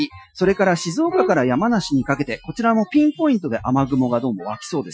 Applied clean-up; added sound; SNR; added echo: classical method Wiener filter.